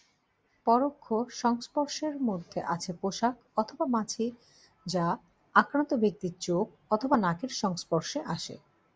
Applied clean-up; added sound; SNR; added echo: none; none; none; none.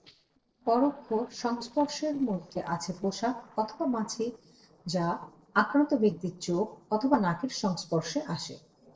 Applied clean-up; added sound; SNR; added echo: neural separator model SepFormer DNS4.